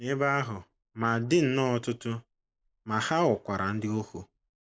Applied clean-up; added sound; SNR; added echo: neural mask model Resemble Enhance denoiser.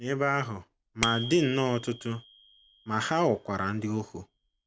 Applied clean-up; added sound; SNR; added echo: none; Bicycle bell; 12 dB; none.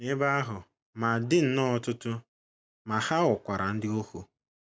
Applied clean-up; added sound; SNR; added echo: none; none; none; none.